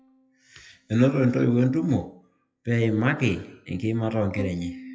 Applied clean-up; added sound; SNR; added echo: classical method WPE with log-MMSE.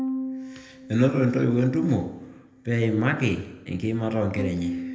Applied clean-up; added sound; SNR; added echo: none; Bowed string instrument; 10 dB; reverberation time 0.7 s.